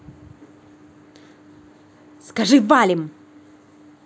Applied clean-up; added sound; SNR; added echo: none; none; none; none.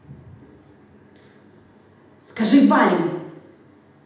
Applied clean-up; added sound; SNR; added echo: none; none; none; reverberation time 0.8 s.